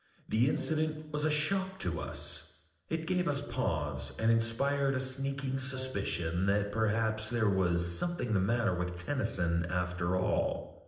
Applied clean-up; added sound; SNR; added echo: neural separator model SepFormer DNS4.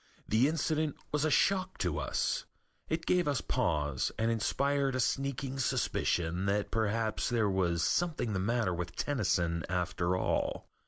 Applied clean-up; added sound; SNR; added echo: none; none; none; none.